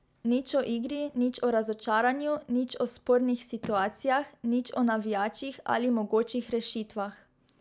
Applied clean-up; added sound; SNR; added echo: none; Telephone; 18 dB; none.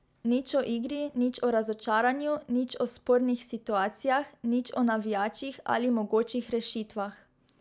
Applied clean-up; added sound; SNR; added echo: none; none; none; none.